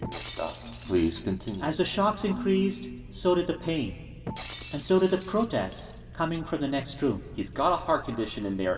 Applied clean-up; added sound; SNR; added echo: none; Shatter; 18 dB; reverberation time 2.1 s.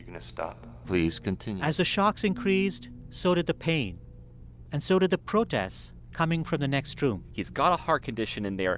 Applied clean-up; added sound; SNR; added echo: none; none; none; none.